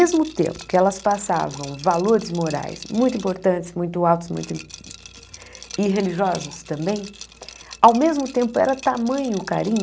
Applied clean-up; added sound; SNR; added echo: none; Liquid; 20 dB; none.